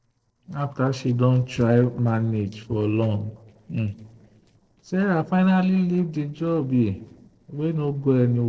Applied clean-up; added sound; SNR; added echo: neural separator model SepFormer DNS4.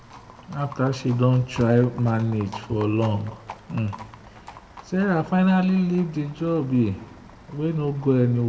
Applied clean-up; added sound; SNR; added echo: none; Livestock, farm animals, working animals; 19 dB; reverberation time 1.0 s.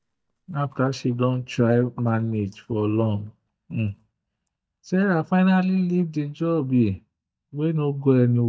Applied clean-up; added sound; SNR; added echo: neural mask model DeepFilterNet 3.